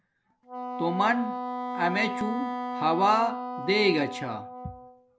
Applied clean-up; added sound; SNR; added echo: none; Wind instrument, woodwind instrument; 6 dB; none.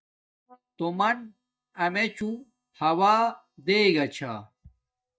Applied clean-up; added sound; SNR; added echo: neural mask model DeepFilterNet 3.